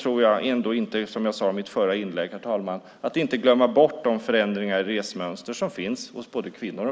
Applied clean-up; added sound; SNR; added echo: none; none; none; none.